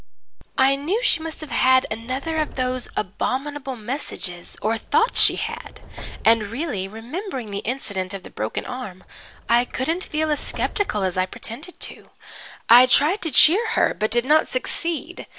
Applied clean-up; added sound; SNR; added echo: none; Subway, metro, underground; 18 dB; none.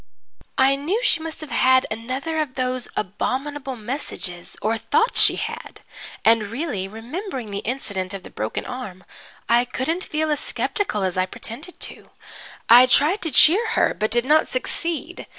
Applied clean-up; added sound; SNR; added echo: none; none; none; none.